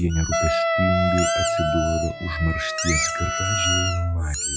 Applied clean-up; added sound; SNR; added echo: classical method log-MMSE.